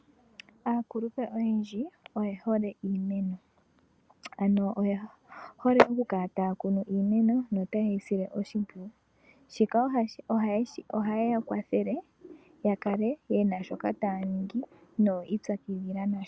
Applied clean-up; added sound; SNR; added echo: none; none; none; none.